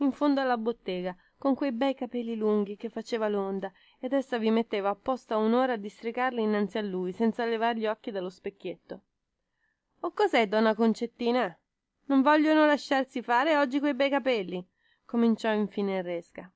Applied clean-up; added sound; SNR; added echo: none; none; none; none.